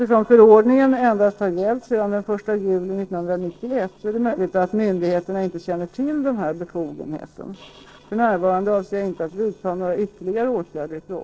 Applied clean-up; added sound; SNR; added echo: neural separator model SepFormer DNS4.